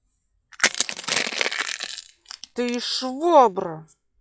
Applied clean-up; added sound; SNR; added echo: classical method log-MMSE.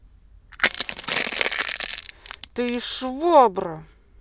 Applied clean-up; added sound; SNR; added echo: none; Crushing; 2 dB; none.